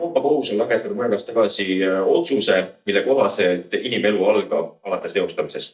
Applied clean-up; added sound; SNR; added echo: neural mask model DeepFilterNet 3.